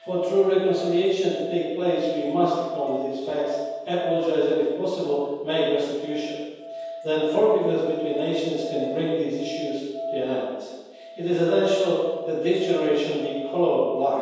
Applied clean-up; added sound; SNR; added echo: none; Musical instrument; 12 dB; reverberation time 1.2 s.